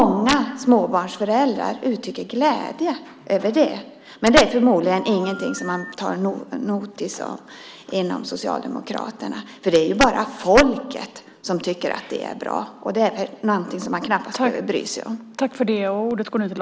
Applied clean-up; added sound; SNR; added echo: none; Telephone; 15 dB; none.